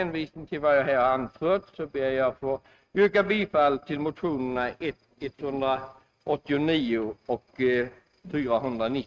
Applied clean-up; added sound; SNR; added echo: neural mask model RNNoise.